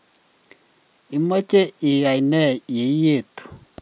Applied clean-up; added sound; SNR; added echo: none; none; none; none.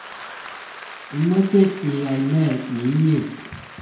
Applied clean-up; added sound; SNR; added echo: none; Applause / Crowd; 17 dB; reverberation time 0.5 s.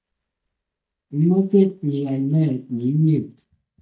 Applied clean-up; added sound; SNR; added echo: neural mask model DeepFilterNet 3.